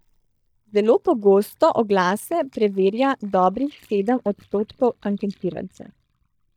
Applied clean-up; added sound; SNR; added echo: neural mask model DeepFilterNet 3.